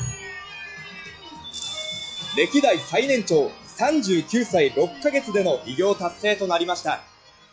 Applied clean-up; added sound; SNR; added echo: classical method log-MMSE.